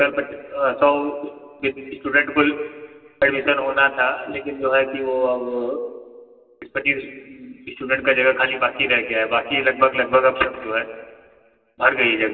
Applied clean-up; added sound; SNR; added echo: none; none; none; reverberation time 2.2 s.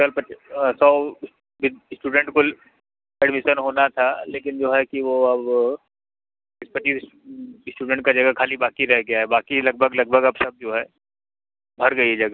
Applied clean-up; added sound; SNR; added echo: none; none; none; none.